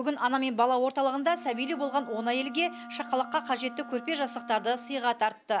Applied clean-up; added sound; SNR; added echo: none; Wind instrument, woodwind instrument; 16 dB; none.